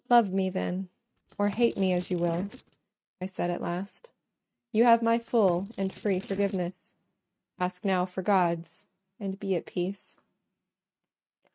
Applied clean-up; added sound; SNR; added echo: neural mask model RNNoise.